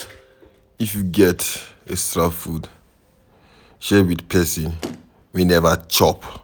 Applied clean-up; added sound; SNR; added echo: none; Motor vehicle (road); 16 dB; none.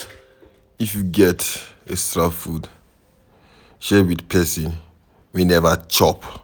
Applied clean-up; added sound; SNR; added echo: none; none; none; none.